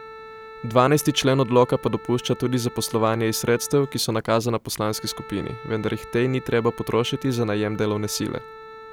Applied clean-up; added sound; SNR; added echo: none; Wind instrument, woodwind instrument; 18 dB; none.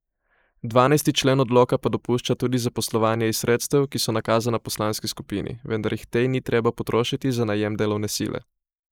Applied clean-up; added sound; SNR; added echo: neural mask model Resemble Enhance denoiser.